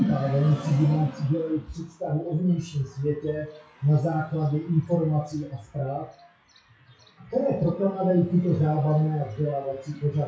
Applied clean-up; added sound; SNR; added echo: classical method WPE with log-MMSE.